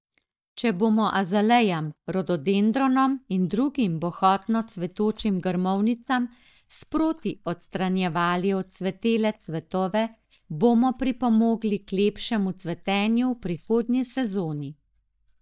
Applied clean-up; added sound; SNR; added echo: neural mask model DeepFilterNet 3.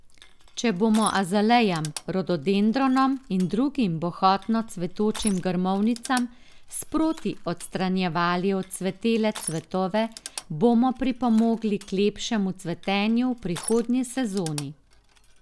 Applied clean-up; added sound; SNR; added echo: none; Crushing; 18 dB; none.